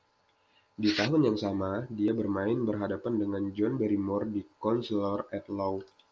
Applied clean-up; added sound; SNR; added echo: none; none; none; none.